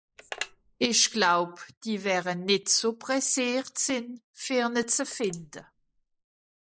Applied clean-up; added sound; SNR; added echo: neural mask model Resemble Enhance denoiser.